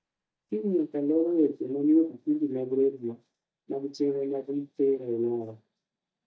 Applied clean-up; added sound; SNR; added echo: neural mask model DeepFilterNet 3.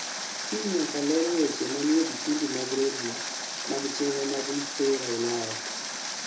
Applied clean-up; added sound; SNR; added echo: none; Water; 5 dB; reverberation time 0.3 s.